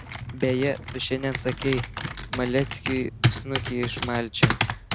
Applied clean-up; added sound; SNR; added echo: none; Computer keyboard; 1 dB; none.